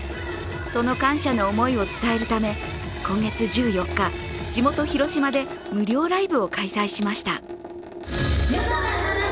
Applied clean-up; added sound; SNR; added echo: none; Sink (filling or washing) / Water tap, faucet; 12 dB; none.